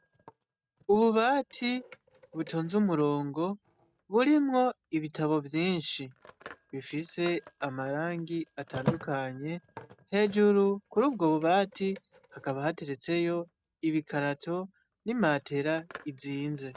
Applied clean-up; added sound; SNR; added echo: neural mask model RNNoise.